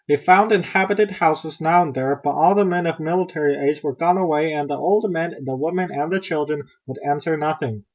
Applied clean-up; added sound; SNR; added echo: none; none; none; none.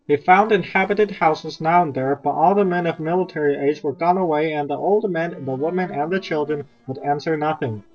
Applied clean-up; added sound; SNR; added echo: neural separator model SepFormer DNS4.